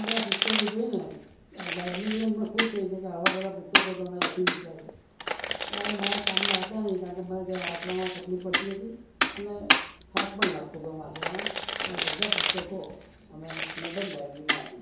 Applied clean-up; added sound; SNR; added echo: none; Domestic sounds, home sounds; -3 dB; reverberation time 2.8 s.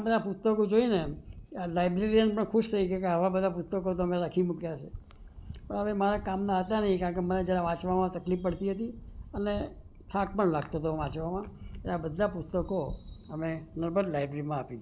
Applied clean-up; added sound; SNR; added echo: none; none; none; none.